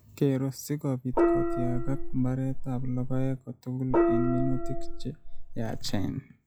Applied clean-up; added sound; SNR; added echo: classical method log-MMSE.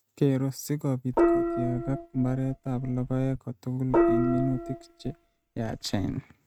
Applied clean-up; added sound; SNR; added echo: neural mask model RNNoise.